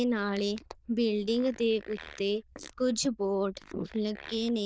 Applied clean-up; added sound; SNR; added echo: neural diffusion model UNIVERSE++.